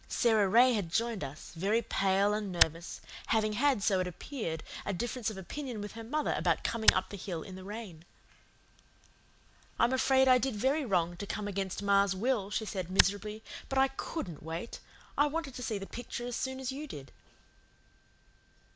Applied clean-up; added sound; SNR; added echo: none; Tick; -2 dB; none.